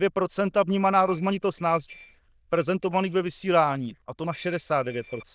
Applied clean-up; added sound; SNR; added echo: neural diffusion model UNIVERSE++.